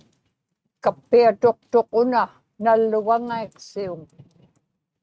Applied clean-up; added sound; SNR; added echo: neural mask model RNNoise.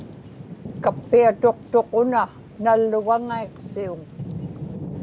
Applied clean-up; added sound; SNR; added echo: none; Thunder / Rain; 14 dB; none.